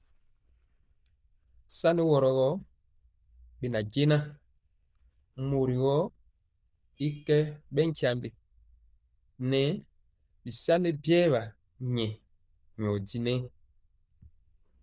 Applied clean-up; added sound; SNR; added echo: neural diffusion model UNIVERSE++.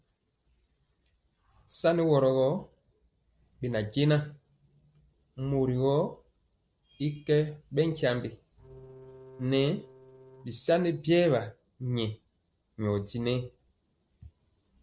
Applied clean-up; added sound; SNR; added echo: neural separator model SepFormer DNS4.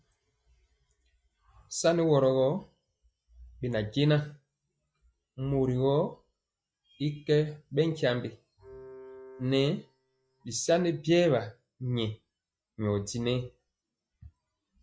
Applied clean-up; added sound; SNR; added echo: classical method log-MMSE.